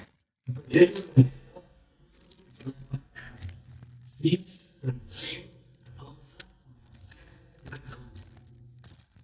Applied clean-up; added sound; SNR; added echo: neural mask model DeepFilterNet 3.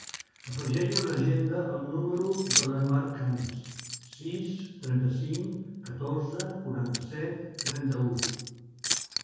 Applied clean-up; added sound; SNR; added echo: none; Keys jangling; 6 dB; reverberation time 1.3 s.